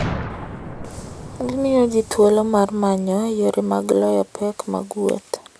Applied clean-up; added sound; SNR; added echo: none; Boom; 14 dB; none.